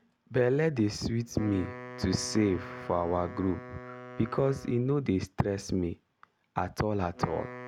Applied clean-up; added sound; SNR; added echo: none; Wind instrument, woodwind instrument; 16 dB; none.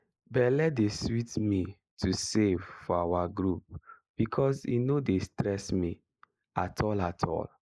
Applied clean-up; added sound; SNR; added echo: neural mask model Resemble Enhance denoiser.